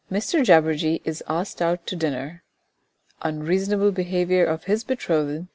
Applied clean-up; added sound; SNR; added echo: none; none; none; none.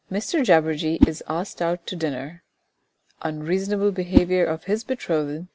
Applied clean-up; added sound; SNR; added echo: none; Whoosh, swoosh, swish; 4 dB; none.